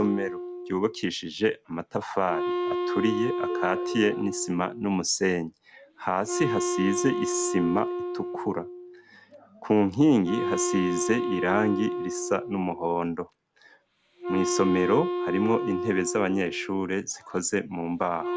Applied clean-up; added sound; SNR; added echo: none; Wind instrument, woodwind instrument; 4 dB; none.